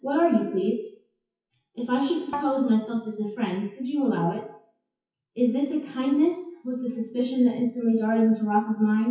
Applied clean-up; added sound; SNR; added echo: classical method WPE with log-MMSE.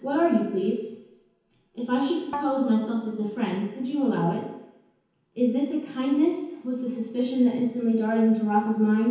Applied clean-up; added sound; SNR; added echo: none; Bowed string instrument; 14 dB; reverberation time 1.0 s.